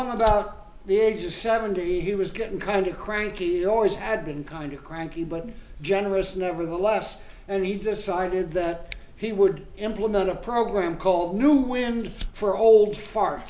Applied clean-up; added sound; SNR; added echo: none; Fire; 15 dB; none.